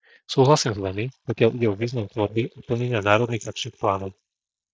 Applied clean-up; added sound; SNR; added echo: neural mask model DeepFilterNet 3.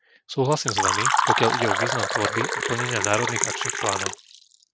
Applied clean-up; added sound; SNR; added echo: none; Fill (with liquid); -2 dB; none.